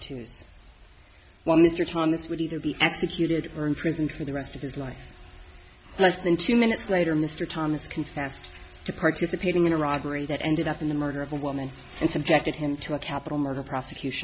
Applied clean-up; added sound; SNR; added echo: none; none; none; none.